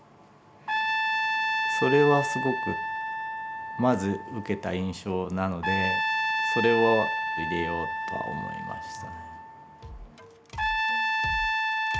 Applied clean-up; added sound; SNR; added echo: none; Trumpet; 0 dB; none.